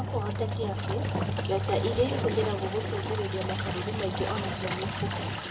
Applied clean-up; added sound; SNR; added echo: none; Engine; -2 dB; reverberation time 1.1 s.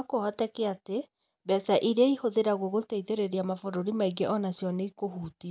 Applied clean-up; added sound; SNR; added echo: none; none; none; none.